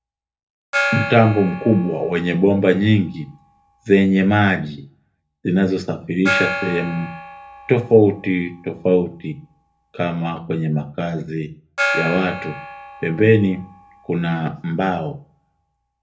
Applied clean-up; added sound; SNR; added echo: none; Gong; 10 dB; reverberation time 0.3 s.